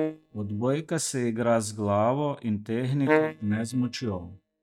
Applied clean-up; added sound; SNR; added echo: neural mask model DeepFilterNet 3.